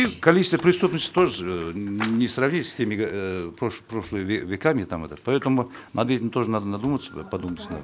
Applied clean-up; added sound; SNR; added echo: none; none; none; none.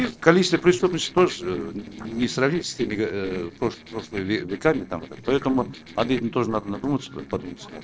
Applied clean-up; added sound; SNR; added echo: neural separator model SepFormer DNS4.